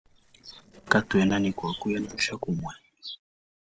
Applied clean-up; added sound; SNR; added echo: neural separator model SepFormer DNS4.